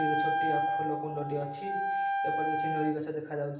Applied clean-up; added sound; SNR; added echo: none; Wind instrument, woodwind instrument; -3 dB; reverberation time 0.6 s.